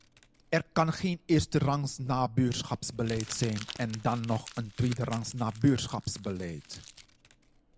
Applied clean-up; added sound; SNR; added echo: none; Crumpling, crinkling; 18 dB; none.